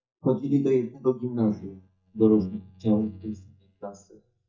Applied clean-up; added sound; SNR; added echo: neural mask model DeepFilterNet 3.